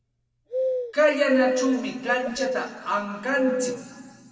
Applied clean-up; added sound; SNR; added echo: none; Bird vocalization, bird call, bird song; 3 dB; reverberation time 2.0 s.